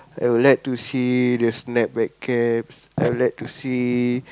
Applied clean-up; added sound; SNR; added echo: none; none; none; none.